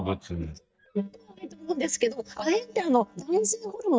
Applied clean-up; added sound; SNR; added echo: neural mask model DeepFilterNet 3.